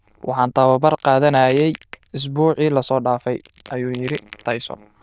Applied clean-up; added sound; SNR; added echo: neural diffusion model UNIVERSE++.